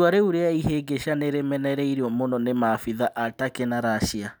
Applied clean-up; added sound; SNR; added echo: none; none; none; none.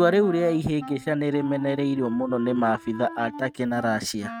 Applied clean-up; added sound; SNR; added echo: neural mask model RNNoise.